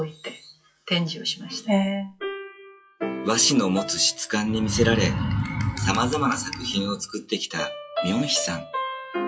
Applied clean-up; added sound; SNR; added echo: classical method WPE with log-MMSE.